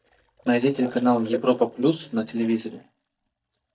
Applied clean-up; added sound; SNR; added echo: neural mask model DeepFilterNet 3.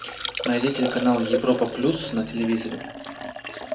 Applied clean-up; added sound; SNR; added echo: none; Liquid; 6 dB; reverberation time 0.2 s.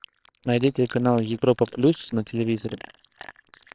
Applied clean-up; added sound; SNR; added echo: neural separator model SepFormer WHAMR!.